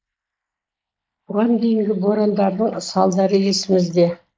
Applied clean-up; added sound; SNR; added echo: neural mask model Resemble Enhance denoiser.